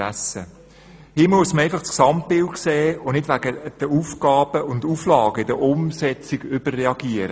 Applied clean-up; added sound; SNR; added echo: none; none; none; none.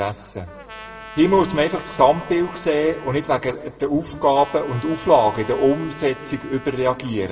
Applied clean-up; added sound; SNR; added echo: none; Trumpet; 19 dB; reverberation time 1.0 s.